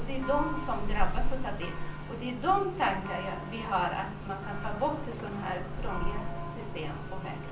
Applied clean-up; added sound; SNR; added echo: none; Church bell; -1 dB; reverberation time 0.6 s.